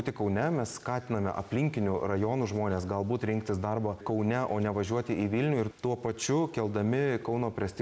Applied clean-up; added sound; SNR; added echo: none; none; none; none.